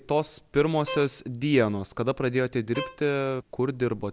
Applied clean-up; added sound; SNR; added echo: none; Bowed string instrument; 15 dB; none.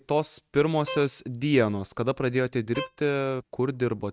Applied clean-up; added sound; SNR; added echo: neural mask model RNNoise.